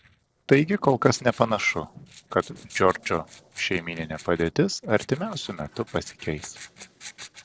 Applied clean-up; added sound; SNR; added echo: neural separator model SepFormer DNS4.